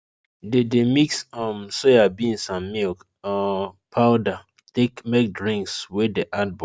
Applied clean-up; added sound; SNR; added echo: none; none; none; none.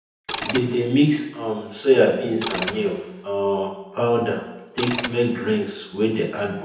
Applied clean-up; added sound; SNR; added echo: none; Mechanisms; 10 dB; reverberation time 0.9 s.